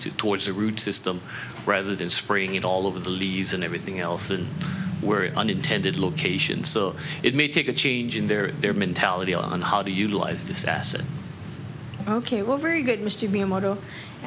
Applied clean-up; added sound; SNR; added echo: none; none; none; none.